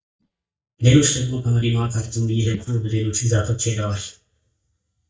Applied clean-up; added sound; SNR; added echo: neural mask model DeepFilterNet 3.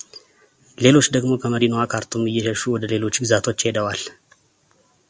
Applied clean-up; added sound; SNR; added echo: none; none; none; none.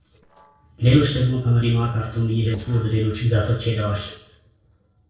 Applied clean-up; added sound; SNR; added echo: neural separator model SepFormer DNS4.